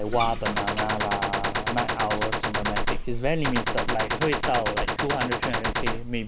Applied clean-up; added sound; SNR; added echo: none; Bathtub (filling or washing) + Gunshot, gunfire; -3 dB; none.